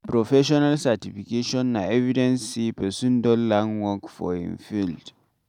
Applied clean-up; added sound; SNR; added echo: none; none; none; none.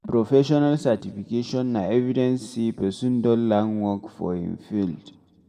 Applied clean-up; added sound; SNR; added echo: none; none; none; reverberation time 1.3 s.